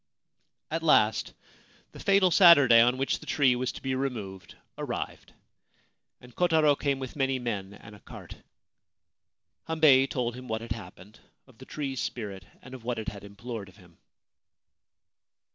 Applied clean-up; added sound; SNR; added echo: none; none; none; none.